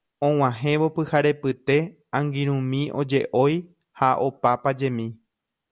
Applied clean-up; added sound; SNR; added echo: none; none; none; none.